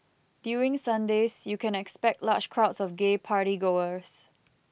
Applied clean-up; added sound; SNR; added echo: none; none; none; none.